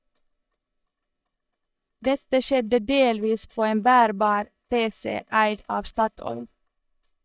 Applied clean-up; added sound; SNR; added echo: neural mask model DeepFilterNet 3.